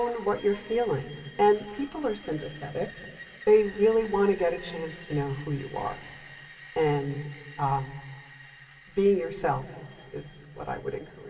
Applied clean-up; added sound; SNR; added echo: none; Screech; 20 dB; reverberation time 2.9 s.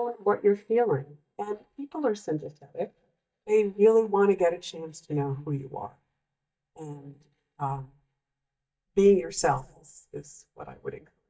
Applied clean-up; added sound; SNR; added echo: neural mask model DeepFilterNet 3.